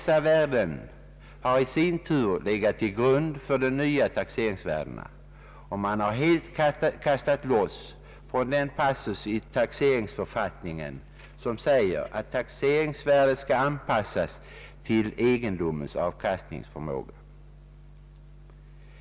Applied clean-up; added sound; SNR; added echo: none; none; none; none.